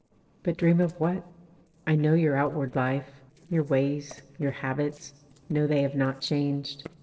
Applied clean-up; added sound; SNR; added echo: neural separator model SepFormer DNS4.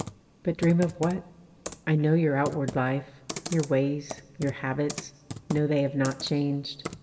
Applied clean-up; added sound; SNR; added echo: none; Computer keyboard; 13 dB; reverberation time 2.0 s.